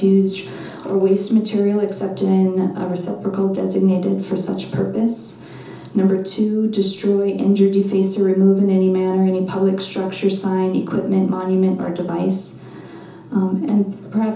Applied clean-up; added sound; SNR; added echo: none; none; none; reverberation time 0.6 s.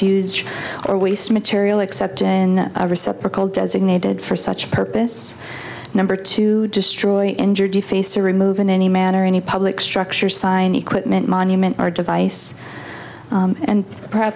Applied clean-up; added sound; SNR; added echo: none; none; none; none.